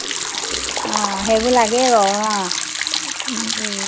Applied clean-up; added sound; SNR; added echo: none; Liquid; 3 dB; none.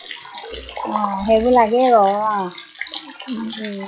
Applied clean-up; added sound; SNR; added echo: classical method log-MMSE.